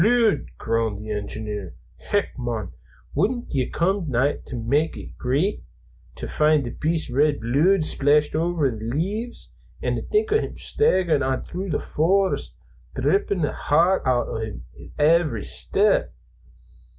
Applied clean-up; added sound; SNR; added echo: none; none; none; none.